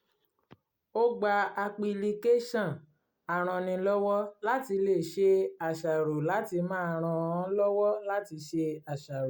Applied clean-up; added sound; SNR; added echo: none; none; none; none.